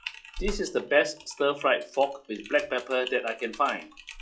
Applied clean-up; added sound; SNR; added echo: classical method log-MMSE.